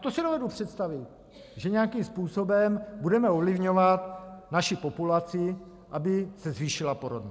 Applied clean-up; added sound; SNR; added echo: none; none; none; none.